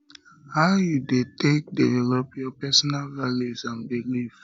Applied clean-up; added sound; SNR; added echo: none; none; none; none.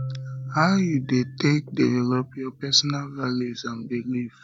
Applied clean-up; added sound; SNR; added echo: none; Marimba, xylophone; 14 dB; none.